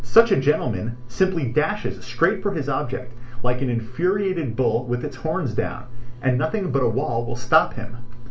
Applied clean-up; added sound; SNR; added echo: none; none; none; reverberation time 0.3 s.